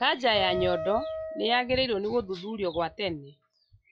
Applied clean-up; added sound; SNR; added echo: classical method log-MMSE.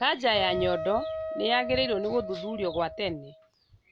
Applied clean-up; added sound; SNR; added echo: none; Wind instrument, woodwind instrument; 7 dB; none.